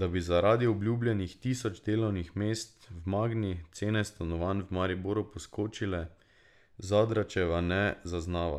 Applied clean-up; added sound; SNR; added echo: none; none; none; none.